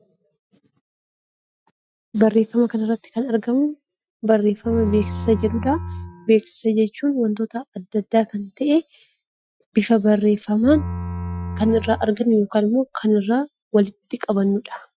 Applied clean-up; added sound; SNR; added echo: classical method Wiener filter.